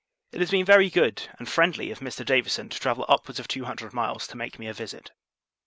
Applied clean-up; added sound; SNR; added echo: none; none; none; none.